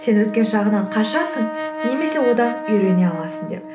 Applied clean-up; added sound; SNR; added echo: none; Brass instrument; 8 dB; none.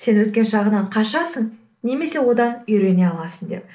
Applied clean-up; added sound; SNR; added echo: neural mask model Resemble Enhance denoiser.